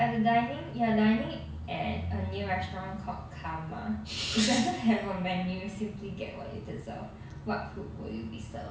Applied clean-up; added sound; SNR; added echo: none; none; none; reverberation time 0.7 s.